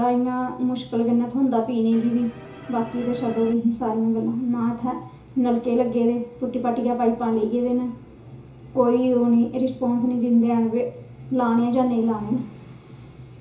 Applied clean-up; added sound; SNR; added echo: none; Musical instrument; 16 dB; reverberation time 0.7 s.